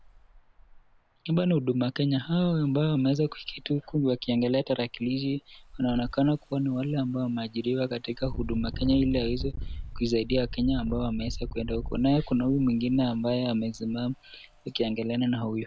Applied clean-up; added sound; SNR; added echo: none; Engine; 12 dB; none.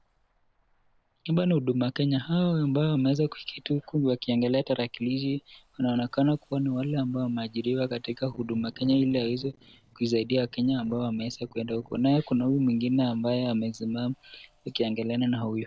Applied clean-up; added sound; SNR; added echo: neural separator model SepFormer DNS4.